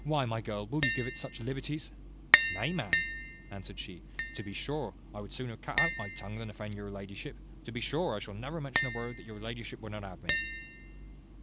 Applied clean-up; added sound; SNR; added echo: none; Tap; -2 dB; none.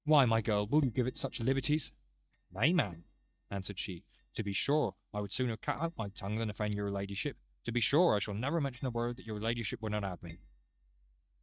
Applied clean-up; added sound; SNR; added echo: neural mask model DeepFilterNet 3.